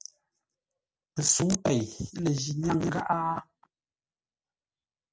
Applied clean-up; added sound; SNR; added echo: none; none; none; none.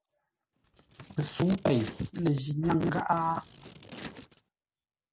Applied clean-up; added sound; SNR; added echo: none; Scissors; 17 dB; none.